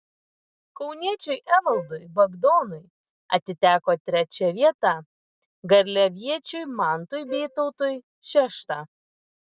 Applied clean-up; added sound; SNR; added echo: none; Wind instrument, woodwind instrument; 12 dB; none.